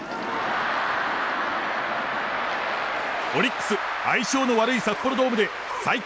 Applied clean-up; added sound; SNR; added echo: none; Fart; 20 dB; none.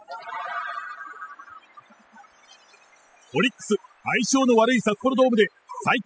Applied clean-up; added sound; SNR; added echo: classical method spectral subtraction.